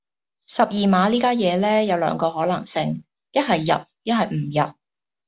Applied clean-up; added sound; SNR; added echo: none; none; none; none.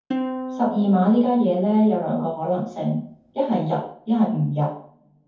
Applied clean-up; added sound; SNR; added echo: none; Plucked string instrument; 12 dB; reverberation time 0.6 s.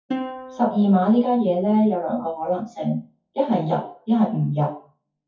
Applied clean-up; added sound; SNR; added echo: classical method WPE with log-MMSE.